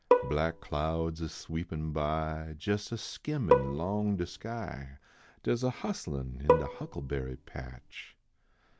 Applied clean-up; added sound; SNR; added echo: none; Bowed string instrument; -2 dB; none.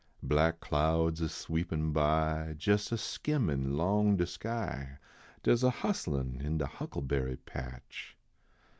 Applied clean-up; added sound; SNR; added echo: none; none; none; none.